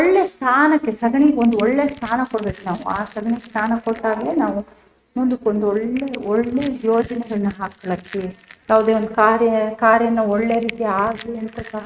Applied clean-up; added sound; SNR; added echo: neural mask model RNNoise.